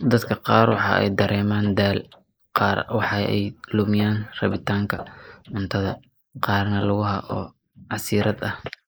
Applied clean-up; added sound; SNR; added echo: neural mask model Resemble Enhance denoiser.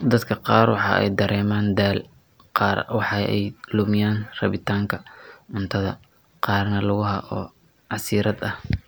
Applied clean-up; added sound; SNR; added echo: none; none; none; none.